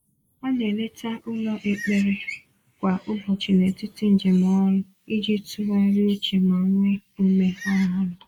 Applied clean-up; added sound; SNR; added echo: neural mask model Resemble Enhance denoiser.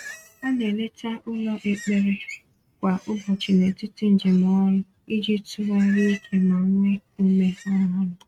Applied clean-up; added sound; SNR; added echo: neural mask model RNNoise.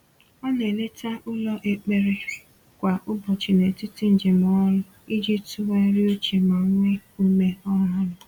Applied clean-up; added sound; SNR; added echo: none; none; none; none.